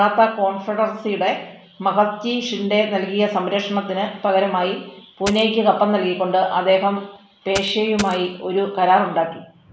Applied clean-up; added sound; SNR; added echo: none; Coin (dropping); 11 dB; none.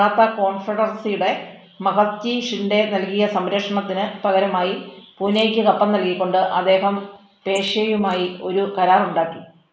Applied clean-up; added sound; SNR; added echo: neural mask model Resemble Enhance denoiser.